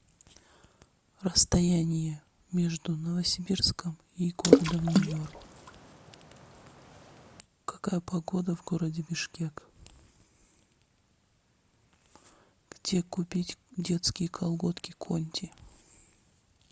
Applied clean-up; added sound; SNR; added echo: none; Water / Splash, splatter; -4 dB; none.